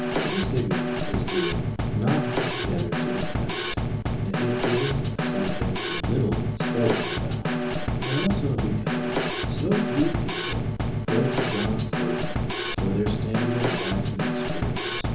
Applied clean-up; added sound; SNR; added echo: none; Snare drum / Drum kit; -3 dB; reverberation time 1.2 s.